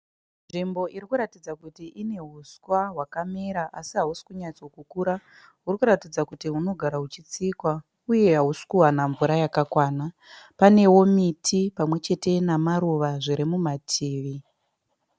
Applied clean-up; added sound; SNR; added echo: none; none; none; none.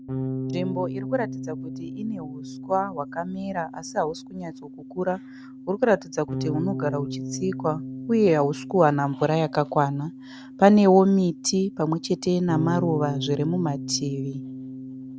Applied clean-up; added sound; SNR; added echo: none; Bass guitar; 9 dB; none.